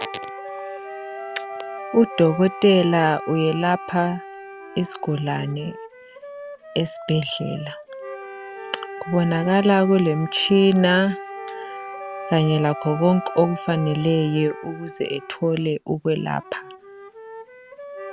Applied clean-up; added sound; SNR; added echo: none; Wind instrument, woodwind instrument + Wind instrument, woodwind instrument; 13 dB; none.